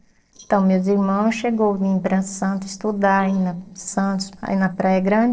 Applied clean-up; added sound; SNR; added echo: neural separator model SepFormer DNS4.